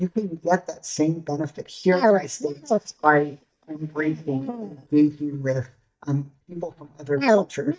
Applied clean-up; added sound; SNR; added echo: neural mask model DeepFilterNet 3.